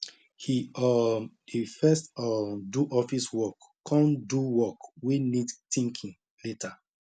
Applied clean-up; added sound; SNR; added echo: none; none; none; none.